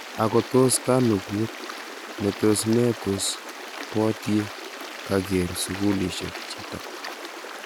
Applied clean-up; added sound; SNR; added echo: none; Stream; 11 dB; none.